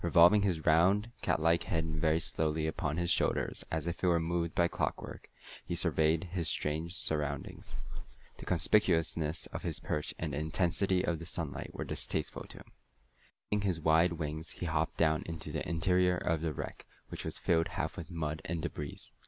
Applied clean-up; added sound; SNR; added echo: none; none; none; none.